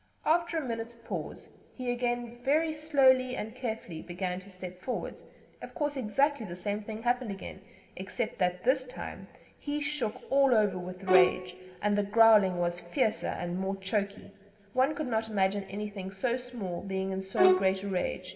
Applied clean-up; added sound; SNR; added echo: none; Bowed string instrument; -2 dB; reverberation time 1.3 s.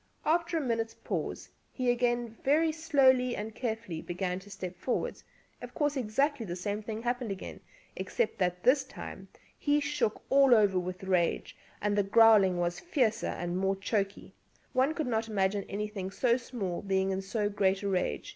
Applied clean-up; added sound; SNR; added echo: none; none; none; none.